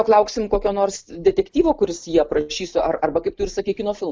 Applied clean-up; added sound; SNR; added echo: neural mask model Resemble Enhance denoiser.